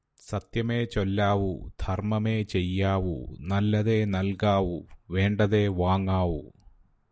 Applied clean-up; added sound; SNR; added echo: none; none; none; none.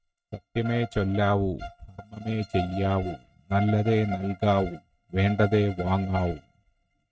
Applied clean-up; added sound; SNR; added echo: neural mask model RNNoise.